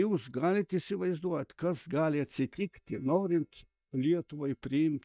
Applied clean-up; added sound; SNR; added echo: neural mask model DeepFilterNet 3.